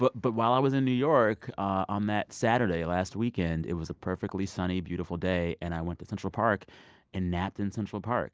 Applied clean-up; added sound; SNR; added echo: none; none; none; none.